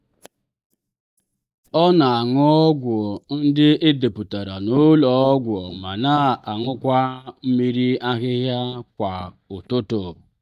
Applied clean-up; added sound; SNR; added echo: neural mask model DeepFilterNet 3.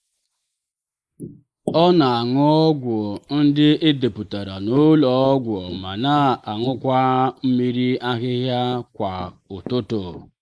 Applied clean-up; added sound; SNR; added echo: neural mask model Resemble Enhance denoiser.